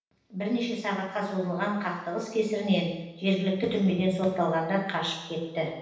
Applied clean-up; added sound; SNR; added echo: none; none; none; reverberation time 0.9 s.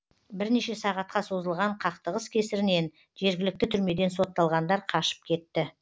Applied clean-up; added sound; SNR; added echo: none; none; none; none.